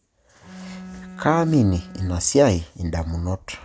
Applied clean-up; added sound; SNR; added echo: none; Bowed string instrument; 17 dB; none.